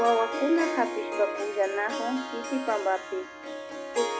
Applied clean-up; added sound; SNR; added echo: none; Harp; 4 dB; none.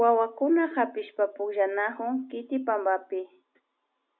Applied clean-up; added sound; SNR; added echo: none; none; none; none.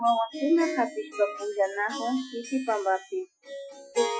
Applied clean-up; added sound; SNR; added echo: classical method Wiener filter.